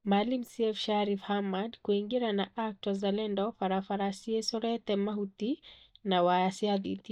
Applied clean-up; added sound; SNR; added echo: neural mask model DeepFilterNet 3.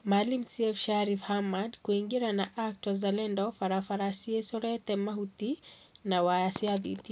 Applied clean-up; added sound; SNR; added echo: none; none; none; none.